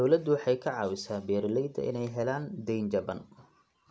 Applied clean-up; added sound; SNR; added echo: none; none; none; none.